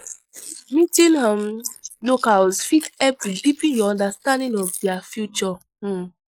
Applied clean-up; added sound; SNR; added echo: neural mask model Resemble Enhance denoiser.